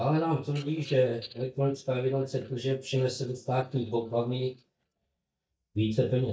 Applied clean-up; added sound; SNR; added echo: neural mask model DeepFilterNet 3.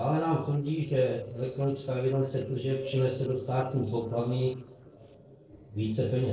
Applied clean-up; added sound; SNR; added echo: neural separator model SepFormer DNS4.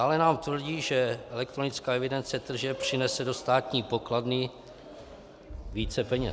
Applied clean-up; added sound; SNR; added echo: none; none; none; none.